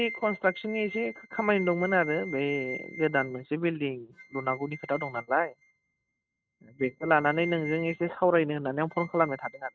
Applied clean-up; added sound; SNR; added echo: neural mask model RNNoise.